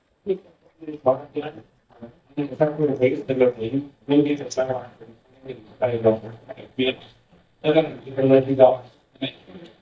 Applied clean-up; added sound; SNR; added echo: neural mask model DeepFilterNet 3.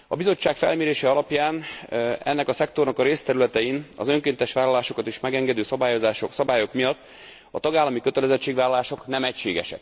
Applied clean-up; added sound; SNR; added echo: none; none; none; none.